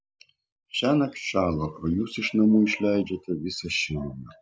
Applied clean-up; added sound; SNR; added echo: none; none; none; none.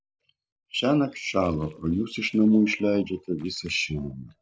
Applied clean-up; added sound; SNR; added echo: neural separator model SepFormer DNS4.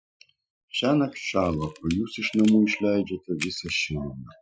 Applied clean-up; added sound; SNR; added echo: classical method Wiener filter.